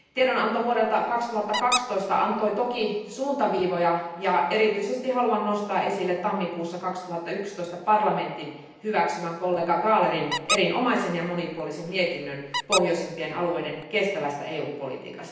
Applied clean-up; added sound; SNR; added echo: none; Squeak; 8 dB; reverberation time 0.9 s.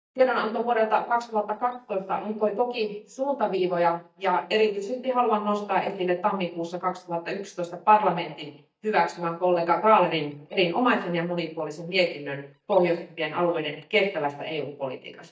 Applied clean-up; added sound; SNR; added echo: neural mask model DeepFilterNet 3.